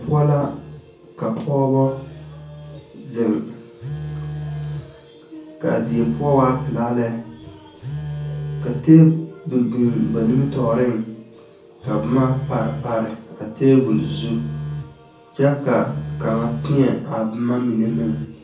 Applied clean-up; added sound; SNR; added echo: none; Telephone; 10 dB; reverberation time 0.6 s.